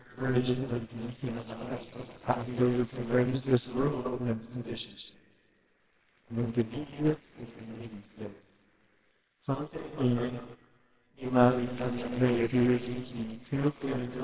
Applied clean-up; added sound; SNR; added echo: neural separator model SepFormer WHAMR!.